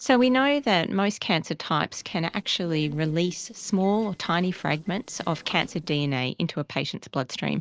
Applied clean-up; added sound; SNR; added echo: neural separator model SepFormer DNS4.